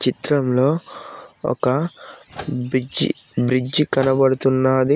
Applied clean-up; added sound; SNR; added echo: none; Microwave oven; 20 dB; none.